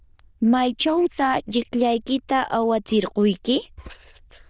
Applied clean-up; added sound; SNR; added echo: neural diffusion model UNIVERSE++.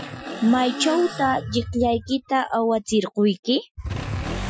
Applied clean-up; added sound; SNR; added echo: classical method Wiener filter.